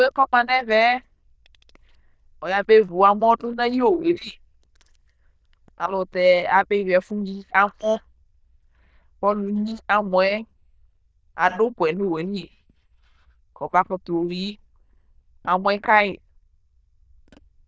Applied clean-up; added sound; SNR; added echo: neural diffusion model UNIVERSE++.